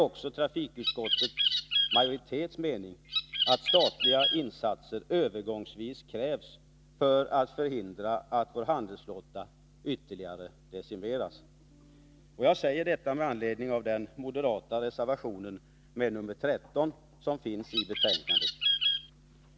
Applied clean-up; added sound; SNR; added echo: none; Bird; -3 dB; none.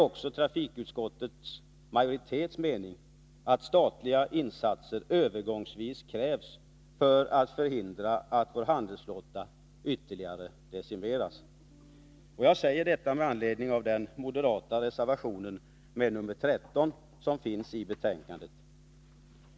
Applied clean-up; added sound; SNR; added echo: none; none; none; none.